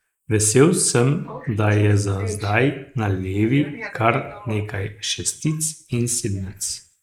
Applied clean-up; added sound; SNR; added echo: neural mask model Resemble Enhance denoiser.